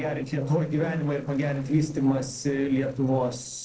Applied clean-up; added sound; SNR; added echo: neural separator model SepFormer DNS4.